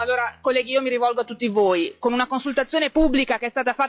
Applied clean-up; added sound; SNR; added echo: classical method log-MMSE.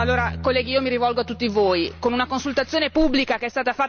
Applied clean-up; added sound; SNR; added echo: none; Bowed string instrument; 14 dB; none.